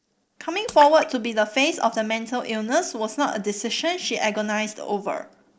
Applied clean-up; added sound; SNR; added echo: neural separator model SepFormer DNS4.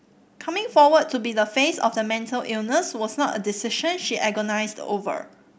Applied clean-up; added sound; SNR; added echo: none; none; none; none.